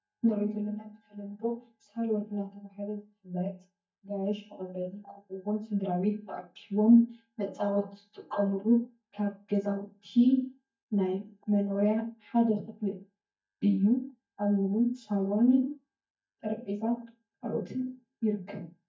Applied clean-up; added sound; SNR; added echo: neural mask model DeepFilterNet 3.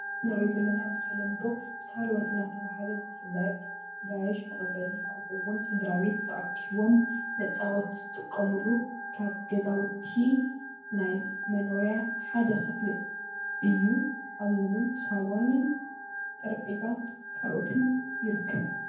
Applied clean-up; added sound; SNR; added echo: none; Organ; 7 dB; reverberation time 0.9 s.